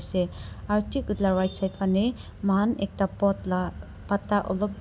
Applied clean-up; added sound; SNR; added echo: none; none; none; none.